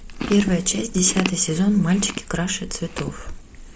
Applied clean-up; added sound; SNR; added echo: none; Chewing, mastication; 12 dB; none.